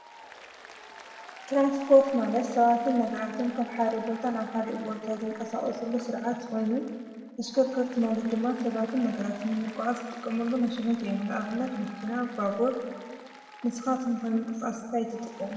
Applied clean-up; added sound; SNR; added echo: none; Applause; 19 dB; reverberation time 1.5 s.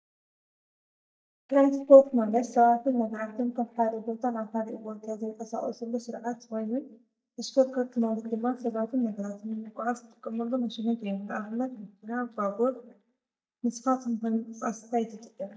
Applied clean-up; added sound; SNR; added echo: neural mask model DeepFilterNet 3.